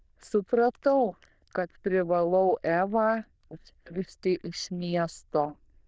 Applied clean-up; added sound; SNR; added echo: neural diffusion model UNIVERSE++.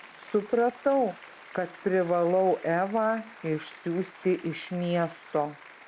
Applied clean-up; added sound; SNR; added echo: none; Applause; 20 dB; none.